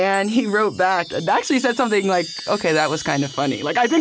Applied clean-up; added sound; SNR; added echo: none; Chime; 17 dB; none.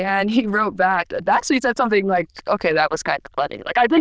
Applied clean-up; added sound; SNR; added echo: neural diffusion model UNIVERSE++.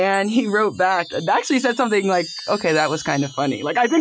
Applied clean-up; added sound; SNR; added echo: classical method Wiener filter.